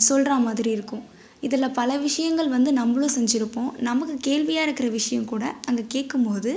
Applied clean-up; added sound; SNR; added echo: none; none; none; none.